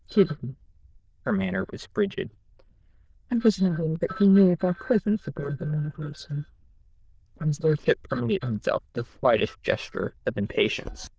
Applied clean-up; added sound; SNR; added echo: neural diffusion model UNIVERSE++.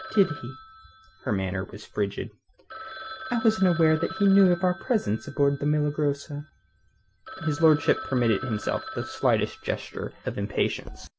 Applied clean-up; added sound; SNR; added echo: none; Telephone; 15 dB; none.